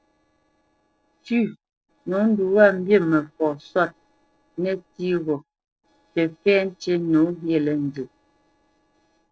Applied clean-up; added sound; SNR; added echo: neural separator model SepFormer DNS4.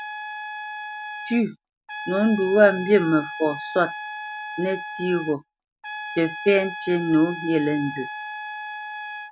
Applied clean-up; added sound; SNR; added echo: none; Trumpet; 10 dB; none.